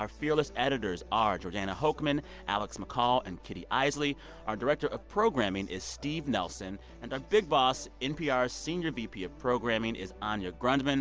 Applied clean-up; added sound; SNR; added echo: none; none; none; none.